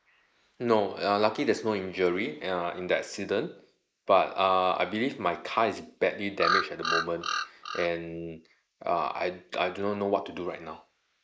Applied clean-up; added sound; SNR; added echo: neural mask model Resemble Enhance denoiser.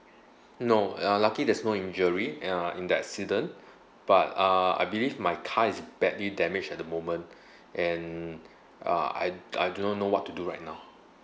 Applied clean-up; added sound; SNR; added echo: none; none; none; none.